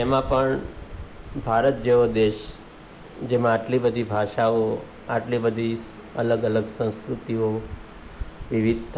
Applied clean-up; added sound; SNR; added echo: none; none; none; none.